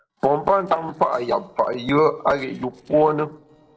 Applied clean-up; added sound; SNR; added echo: neural separator model SepFormer DNS4.